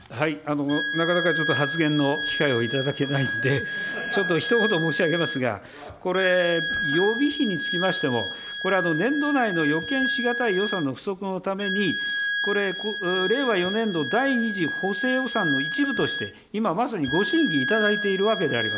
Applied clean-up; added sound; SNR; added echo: none; Wind instrument, woodwind instrument; 4 dB; none.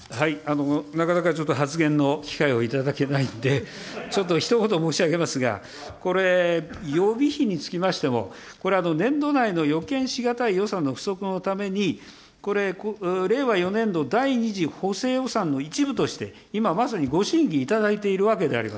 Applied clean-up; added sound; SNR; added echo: none; none; none; none.